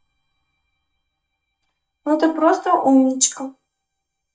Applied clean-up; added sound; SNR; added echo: neural mask model DeepFilterNet 3.